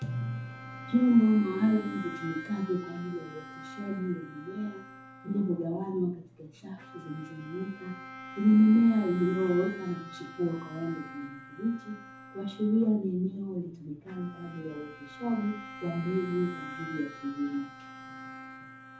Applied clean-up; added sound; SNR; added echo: none; Bowed string instrument; 16 dB; reverberation time 0.7 s.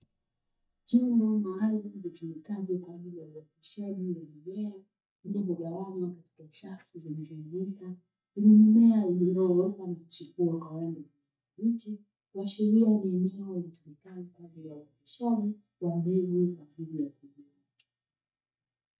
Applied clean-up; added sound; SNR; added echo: neural mask model DeepFilterNet 3.